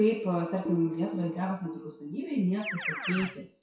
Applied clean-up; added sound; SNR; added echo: classical method WPE with log-MMSE.